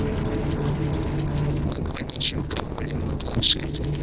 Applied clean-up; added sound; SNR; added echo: neural separator model SepFormer DNS4.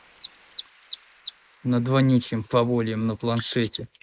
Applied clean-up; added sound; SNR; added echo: neural mask model Resemble Enhance denoiser.